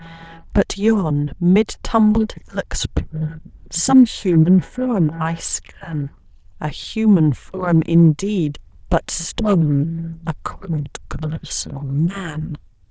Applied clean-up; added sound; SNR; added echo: neural diffusion model UNIVERSE++.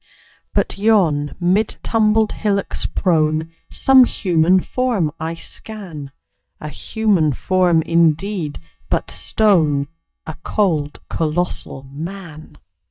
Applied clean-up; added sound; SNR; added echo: neural mask model DeepFilterNet 3.